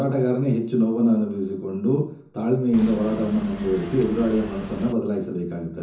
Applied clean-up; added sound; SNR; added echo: none; Boat, Water vehicle; 13 dB; reverberation time 0.6 s.